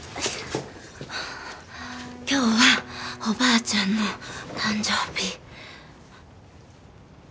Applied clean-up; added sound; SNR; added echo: none; Wind instrument, woodwind instrument; 18 dB; none.